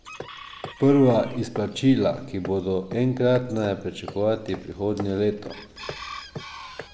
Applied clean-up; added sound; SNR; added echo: none; Hammer + Chicken, rooster; 16 dB; none.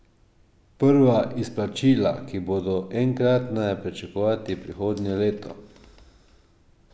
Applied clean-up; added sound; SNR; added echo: none; none; none; none.